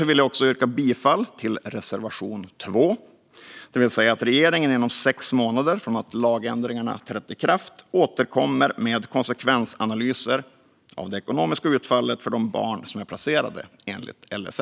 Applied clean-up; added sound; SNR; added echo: none; none; none; none.